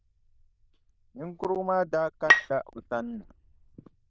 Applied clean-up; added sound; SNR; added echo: neural diffusion model UNIVERSE++.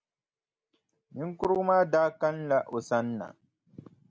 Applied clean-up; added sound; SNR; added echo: none; none; none; none.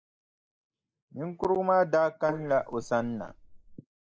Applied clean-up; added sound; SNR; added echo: neural mask model Resemble Enhance denoiser.